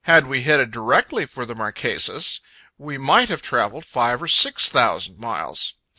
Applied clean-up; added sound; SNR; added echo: none; none; none; none.